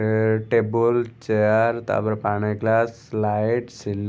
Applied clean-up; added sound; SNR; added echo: none; none; none; none.